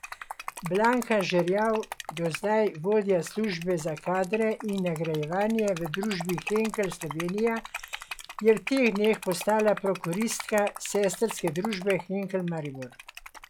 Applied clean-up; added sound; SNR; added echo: classical method log-MMSE.